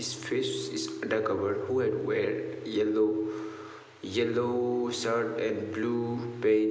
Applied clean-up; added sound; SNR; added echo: none; none; none; none.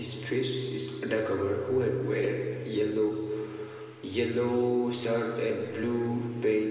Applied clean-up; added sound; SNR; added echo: none; none; none; reverberation time 2.5 s.